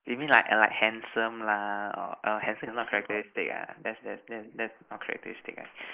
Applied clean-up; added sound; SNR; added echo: neural mask model Resemble Enhance denoiser.